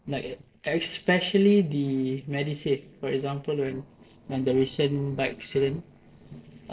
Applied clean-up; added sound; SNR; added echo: neural separator model SepFormer DNS4.